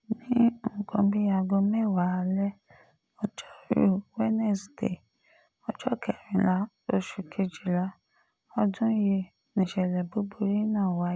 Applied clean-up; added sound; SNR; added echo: none; none; none; none.